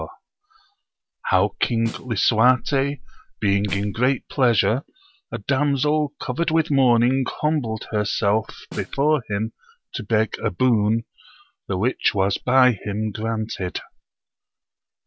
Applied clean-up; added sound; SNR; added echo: none; Snare drum; 19 dB; none.